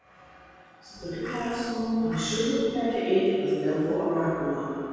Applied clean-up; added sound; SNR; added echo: none; Crow; 15 dB; reverberation time 2.2 s.